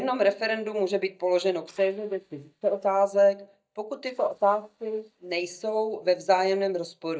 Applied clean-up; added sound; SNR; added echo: neural mask model DeepFilterNet 3.